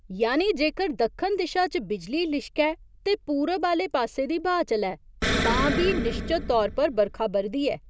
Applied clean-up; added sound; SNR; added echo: none; Explosion; 3 dB; none.